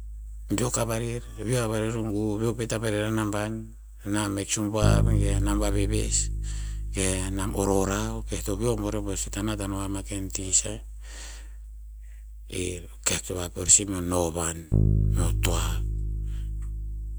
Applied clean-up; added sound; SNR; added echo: none; Bass guitar; 1 dB; none.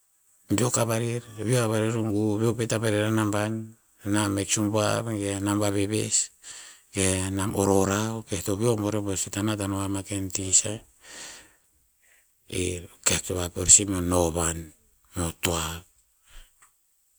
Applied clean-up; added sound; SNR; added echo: none; none; none; none.